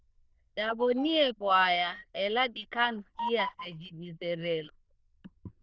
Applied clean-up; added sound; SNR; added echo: neural diffusion model UNIVERSE++.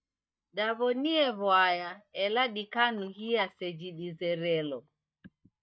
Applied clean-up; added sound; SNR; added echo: neural mask model DeepFilterNet 3.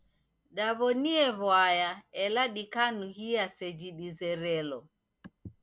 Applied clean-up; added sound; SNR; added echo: none; none; none; none.